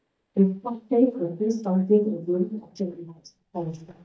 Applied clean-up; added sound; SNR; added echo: neural mask model DeepFilterNet 3.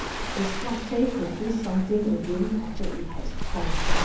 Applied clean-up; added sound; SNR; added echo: none; Waves, surf; -1 dB; reverberation time 1.2 s.